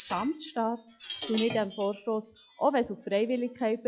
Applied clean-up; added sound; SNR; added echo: classical method log-MMSE.